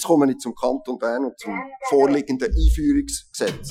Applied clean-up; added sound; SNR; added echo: classical method Wiener filter.